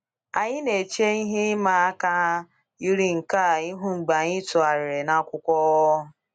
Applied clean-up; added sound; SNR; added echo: none; none; none; none.